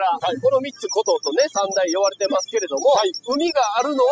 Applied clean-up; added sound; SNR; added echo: classical method spectral subtraction.